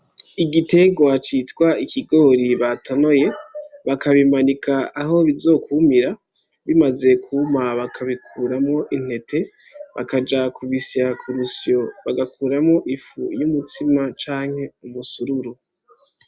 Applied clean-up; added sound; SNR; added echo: none; none; none; none.